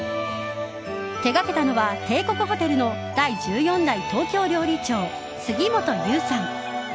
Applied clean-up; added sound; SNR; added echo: none; none; none; none.